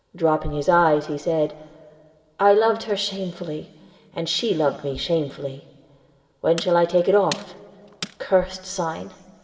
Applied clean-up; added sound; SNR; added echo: none; Tools; 15 dB; reverberation time 1.5 s.